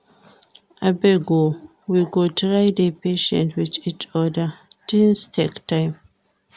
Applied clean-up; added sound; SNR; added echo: none; none; none; none.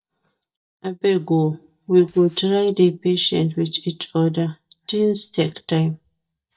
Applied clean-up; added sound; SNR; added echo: neural mask model DeepFilterNet 3.